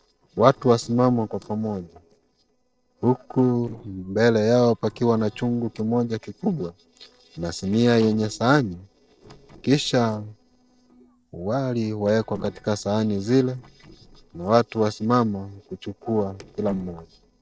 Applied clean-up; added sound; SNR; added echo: neural separator model SepFormer DNS4.